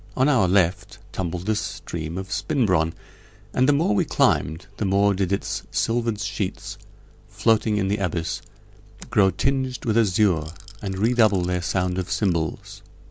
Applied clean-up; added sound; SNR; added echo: none; Rattle / Rattle (instrument); 19 dB; none.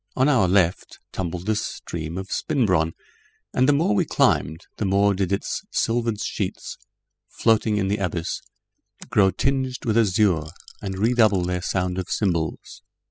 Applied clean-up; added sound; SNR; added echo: classical method spectral subtraction.